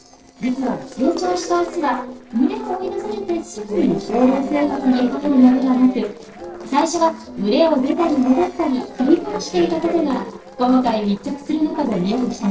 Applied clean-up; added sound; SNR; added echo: neural separator model SepFormer DNS4.